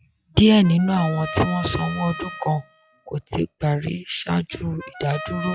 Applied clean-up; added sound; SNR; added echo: classical method log-MMSE.